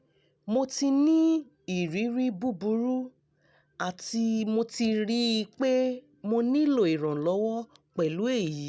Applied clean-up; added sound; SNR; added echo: none; none; none; none.